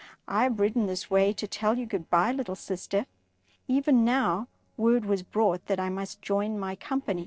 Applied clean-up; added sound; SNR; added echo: neural separator model SepFormer DNS4.